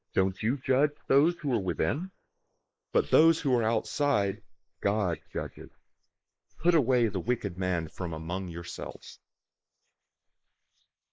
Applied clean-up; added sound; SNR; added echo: neural mask model Resemble Enhance denoiser.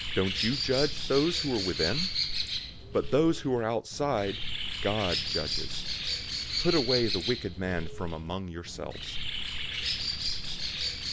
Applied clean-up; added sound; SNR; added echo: none; Bird; 1 dB; none.